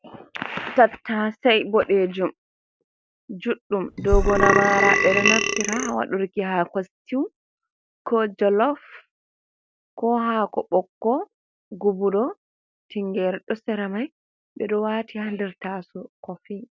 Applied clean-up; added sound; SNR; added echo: none; Burping, eructation; -4 dB; none.